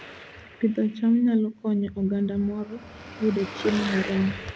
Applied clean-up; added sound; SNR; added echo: none; Car passing by / Traffic noise, roadway noise / Engine; 13 dB; none.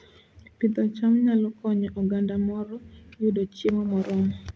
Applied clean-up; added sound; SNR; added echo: none; none; none; none.